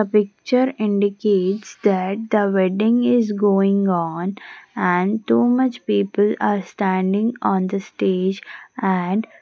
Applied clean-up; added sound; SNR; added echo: none; none; none; none.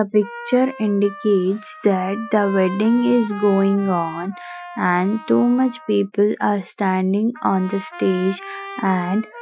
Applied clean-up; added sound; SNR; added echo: classical method Wiener filter.